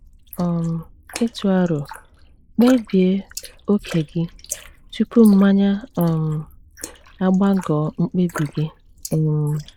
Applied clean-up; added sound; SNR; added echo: neural mask model Resemble Enhance denoiser.